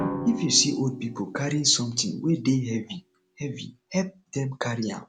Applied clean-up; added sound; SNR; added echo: none; Drum; 12 dB; none.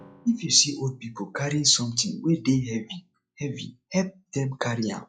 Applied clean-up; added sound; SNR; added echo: classical method log-MMSE.